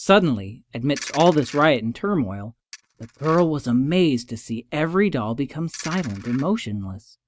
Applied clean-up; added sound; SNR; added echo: neural mask model RNNoise.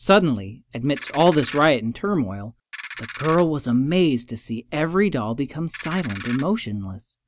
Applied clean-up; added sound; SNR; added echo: none; Ratchet, pawl; 11 dB; none.